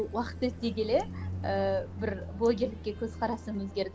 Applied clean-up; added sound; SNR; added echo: none; Car passing by; 9 dB; none.